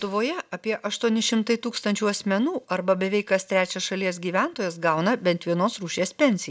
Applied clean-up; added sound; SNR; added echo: none; none; none; none.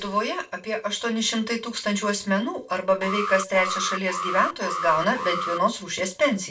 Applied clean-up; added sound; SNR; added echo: none; Alarm; 5 dB; reverberation time 0.2 s.